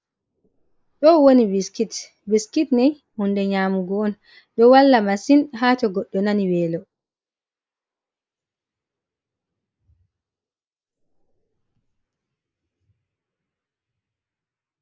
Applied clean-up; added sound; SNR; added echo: neural mask model Resemble Enhance denoiser.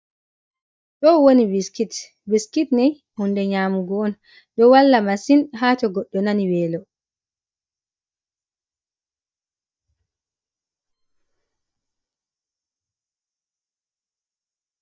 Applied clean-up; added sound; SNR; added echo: neural mask model DeepFilterNet 3.